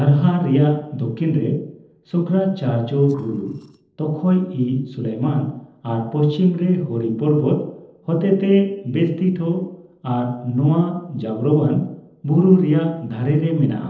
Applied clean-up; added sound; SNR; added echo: neural separator model SepFormer DNS4.